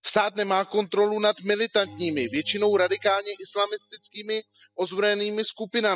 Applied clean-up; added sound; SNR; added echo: classical method spectral subtraction.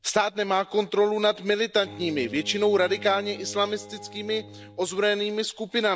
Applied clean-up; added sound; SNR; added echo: none; Bowed string instrument; 19 dB; none.